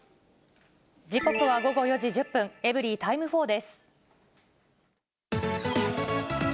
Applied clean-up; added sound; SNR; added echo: none; none; none; none.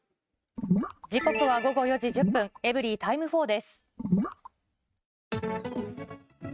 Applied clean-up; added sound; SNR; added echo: neural mask model RNNoise.